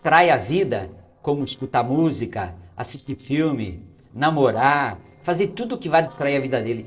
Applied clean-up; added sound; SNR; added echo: neural separator model SepFormer DNS4.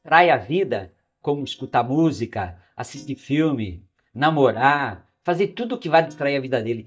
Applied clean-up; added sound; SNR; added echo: neural mask model DeepFilterNet 3.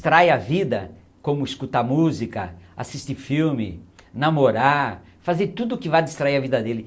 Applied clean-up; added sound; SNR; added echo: none; none; none; none.